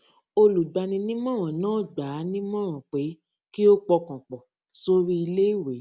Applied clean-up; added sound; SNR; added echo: none; none; none; none.